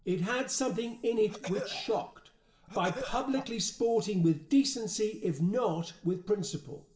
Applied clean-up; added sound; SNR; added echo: none; Cough; 11 dB; reverberation time 0.6 s.